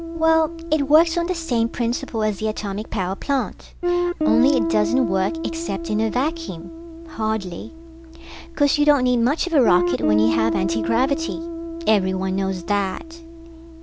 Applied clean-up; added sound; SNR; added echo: none; Guitar; 5 dB; none.